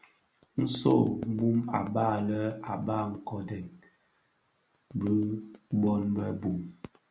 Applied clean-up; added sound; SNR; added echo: none; none; none; none.